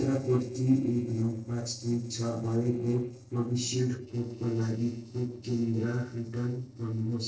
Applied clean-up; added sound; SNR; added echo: neural separator model SepFormer DNS4.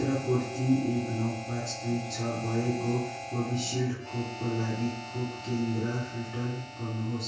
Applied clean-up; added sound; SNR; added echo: none; Harmonica; 10 dB; reverberation time 0.6 s.